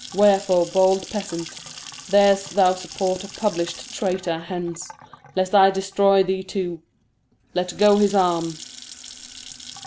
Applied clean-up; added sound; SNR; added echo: none; Sink (filling or washing) / Water tap, faucet / Splash, splatter; 18 dB; none.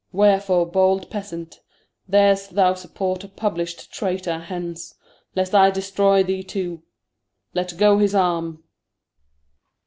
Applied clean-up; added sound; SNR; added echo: none; none; none; none.